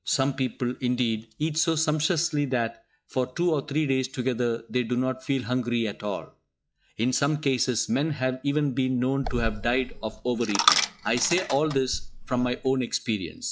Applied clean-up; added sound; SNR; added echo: classical method log-MMSE.